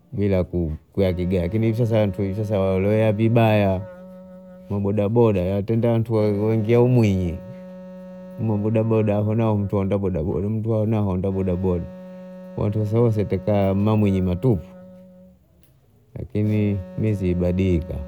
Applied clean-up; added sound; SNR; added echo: none; Wind instrument, woodwind instrument; 19 dB; none.